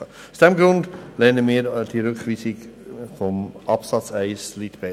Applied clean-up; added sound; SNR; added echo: none; none; none; none.